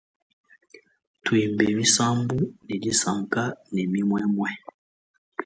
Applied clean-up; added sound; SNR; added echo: none; none; none; none.